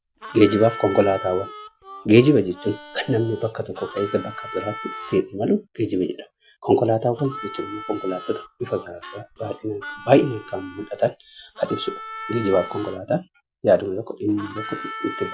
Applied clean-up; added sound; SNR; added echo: none; Harmonica; 14 dB; none.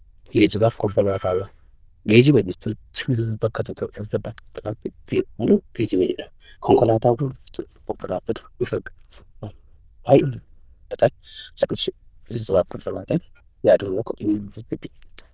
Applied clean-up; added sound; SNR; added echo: neural diffusion model UNIVERSE++.